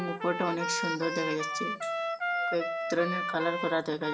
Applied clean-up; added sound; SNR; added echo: none; Trumpet; 2 dB; reverberation time 0.7 s.